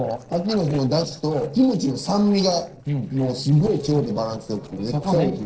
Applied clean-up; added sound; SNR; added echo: neural separator model SepFormer DNS4.